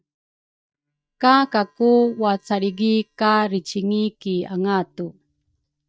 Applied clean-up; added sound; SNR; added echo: neural mask model DeepFilterNet 3.